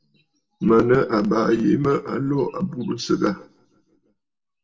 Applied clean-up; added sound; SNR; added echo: none; none; none; reverberation time 0.5 s.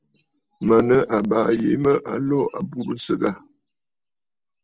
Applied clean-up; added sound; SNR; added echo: none; none; none; none.